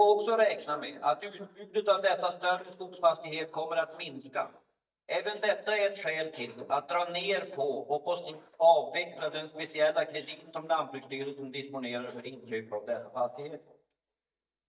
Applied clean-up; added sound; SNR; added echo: neural mask model DeepFilterNet 3.